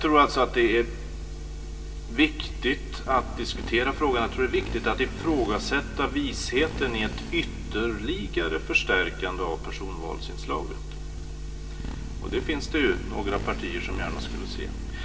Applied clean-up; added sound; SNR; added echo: none; Motorcycle; 12 dB; reverberation time 1.9 s.